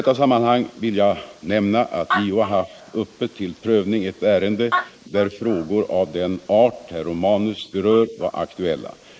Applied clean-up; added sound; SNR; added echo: neural mask model Resemble Enhance denoiser.